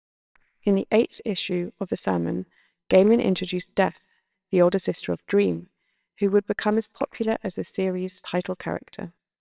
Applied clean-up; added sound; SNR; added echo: neural separator model SepFormer WHAMR!.